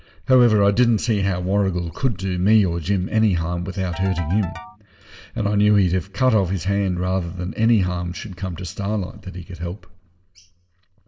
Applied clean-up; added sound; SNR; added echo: none; Ringtone / Keyboard (musical); 19 dB; reverberation time 0.7 s.